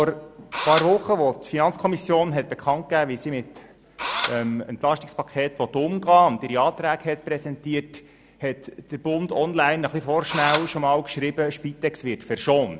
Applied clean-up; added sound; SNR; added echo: none; Engine / Drill; 3 dB; none.